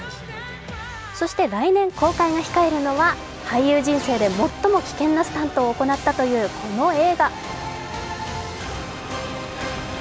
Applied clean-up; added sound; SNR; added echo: none; none; none; none.